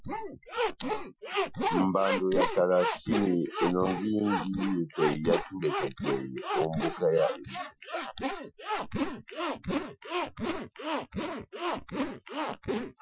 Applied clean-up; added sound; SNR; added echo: classical method Wiener filter.